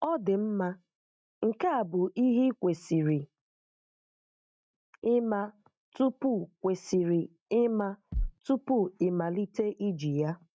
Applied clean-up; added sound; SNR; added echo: neural mask model RNNoise.